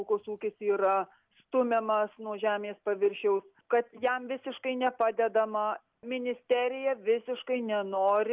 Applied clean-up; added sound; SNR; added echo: none; none; none; none.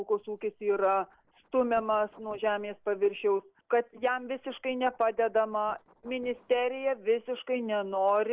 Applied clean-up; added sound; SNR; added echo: neural separator model SepFormer DNS4.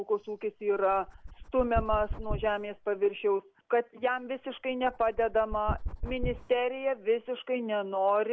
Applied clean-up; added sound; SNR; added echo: none; Dog; 9 dB; none.